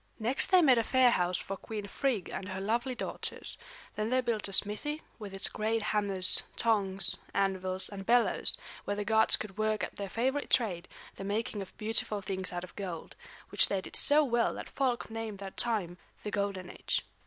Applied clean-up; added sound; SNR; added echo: none; none; none; none.